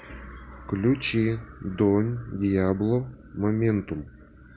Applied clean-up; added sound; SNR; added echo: none; none; none; none.